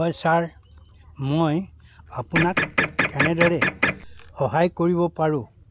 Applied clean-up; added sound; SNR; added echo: none; Printer; -1 dB; none.